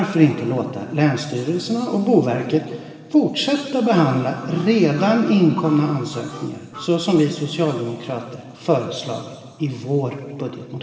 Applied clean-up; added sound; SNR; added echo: none; Harmonica; 19 dB; reverberation time 1.8 s.